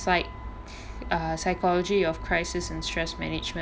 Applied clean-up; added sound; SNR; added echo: none; Wind instrument, woodwind instrument; 20 dB; none.